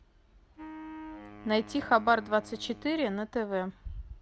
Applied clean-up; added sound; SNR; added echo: none; Wind instrument, woodwind instrument; 16 dB; none.